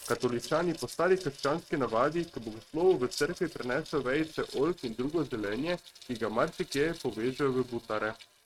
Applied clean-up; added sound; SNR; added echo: neural mask model RNNoise.